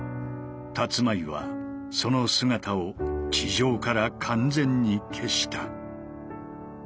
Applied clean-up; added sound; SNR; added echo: none; none; none; none.